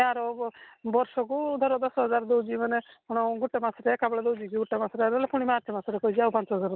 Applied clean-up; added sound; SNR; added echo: none; none; none; none.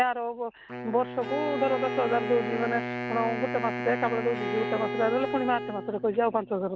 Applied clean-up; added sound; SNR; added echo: none; Bowed string instrument + Wind instrument, woodwind instrument; 5 dB; none.